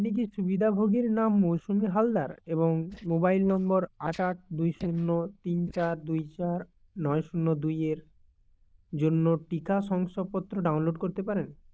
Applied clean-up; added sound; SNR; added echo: neural diffusion model UNIVERSE++.